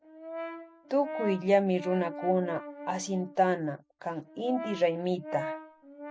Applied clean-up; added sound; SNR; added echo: none; Brass instrument; 11 dB; none.